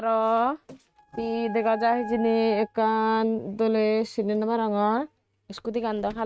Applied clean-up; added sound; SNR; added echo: neural mask model RNNoise.